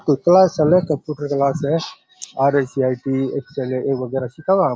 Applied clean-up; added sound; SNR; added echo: none; none; none; none.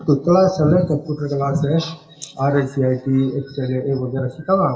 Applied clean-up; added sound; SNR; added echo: none; none; none; reverberation time 1.4 s.